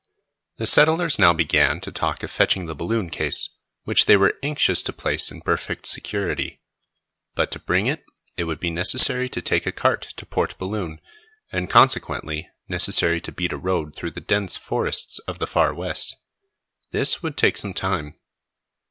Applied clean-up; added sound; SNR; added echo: none; none; none; none.